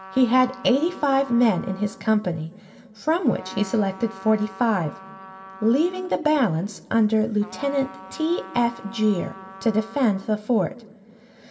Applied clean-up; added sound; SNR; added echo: none; Trumpet; 19 dB; reverberation time 3.0 s.